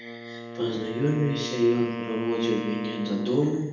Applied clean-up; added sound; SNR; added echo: none; Wind instrument, woodwind instrument; 9 dB; reverberation time 0.8 s.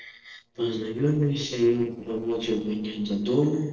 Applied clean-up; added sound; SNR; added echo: neural separator model SepFormer DNS4.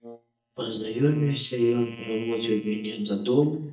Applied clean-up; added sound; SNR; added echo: neural mask model DeepFilterNet 3.